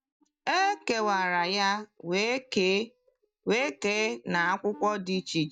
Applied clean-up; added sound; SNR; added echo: neural mask model DeepFilterNet 3.